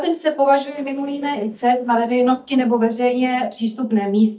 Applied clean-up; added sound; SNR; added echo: neural mask model DeepFilterNet 3.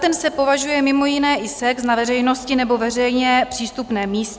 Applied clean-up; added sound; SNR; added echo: none; none; none; none.